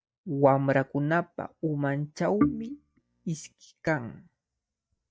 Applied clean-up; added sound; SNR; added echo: neural mask model DeepFilterNet 3.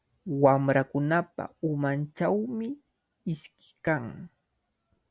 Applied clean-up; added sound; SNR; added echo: none; none; none; none.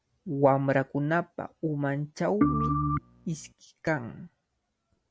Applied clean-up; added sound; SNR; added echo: none; Organ; -2 dB; none.